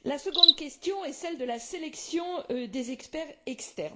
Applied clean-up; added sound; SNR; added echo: none; Cricket; -3 dB; reverberation time 0.5 s.